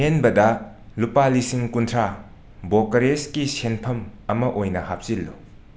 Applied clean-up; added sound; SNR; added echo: none; none; none; none.